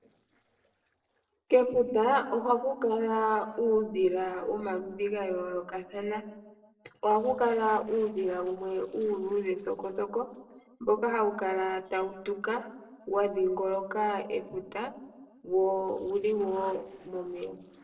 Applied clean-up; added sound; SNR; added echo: neural separator model SepFormer DNS4.